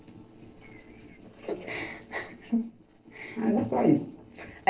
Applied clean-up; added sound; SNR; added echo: neural separator model SepFormer DNS4.